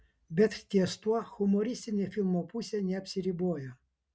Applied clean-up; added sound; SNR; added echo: none; none; none; none.